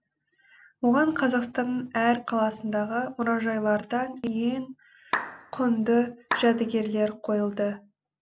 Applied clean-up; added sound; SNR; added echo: none; Clapping; 7 dB; none.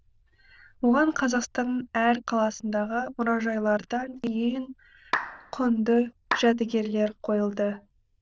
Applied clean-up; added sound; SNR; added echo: neural diffusion model UNIVERSE++.